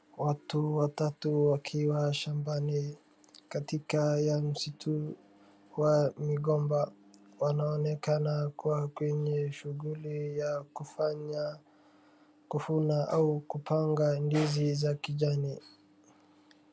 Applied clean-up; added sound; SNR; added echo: none; none; none; none.